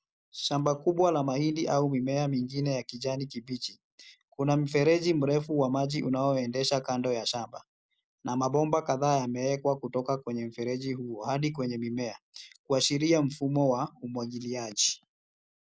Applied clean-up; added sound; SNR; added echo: none; none; none; none.